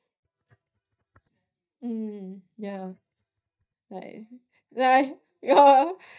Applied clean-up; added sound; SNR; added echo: neural mask model DeepFilterNet 3.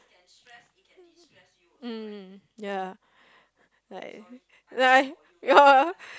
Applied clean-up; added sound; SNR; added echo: none; none; none; none.